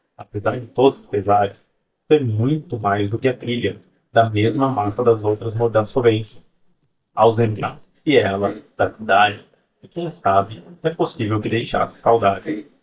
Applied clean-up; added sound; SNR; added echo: neural mask model DeepFilterNet 3.